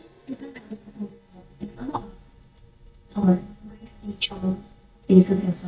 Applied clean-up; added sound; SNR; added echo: neural mask model DeepFilterNet 3.